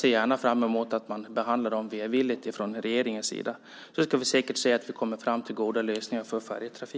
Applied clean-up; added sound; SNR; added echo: none; none; none; none.